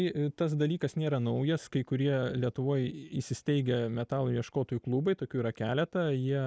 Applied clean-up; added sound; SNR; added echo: none; none; none; none.